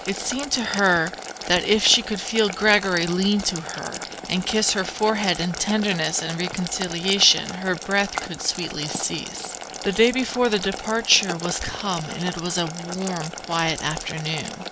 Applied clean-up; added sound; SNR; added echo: none; Boiling; 10 dB; none.